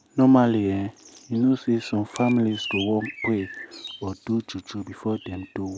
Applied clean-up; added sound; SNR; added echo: none; Bird; 16 dB; none.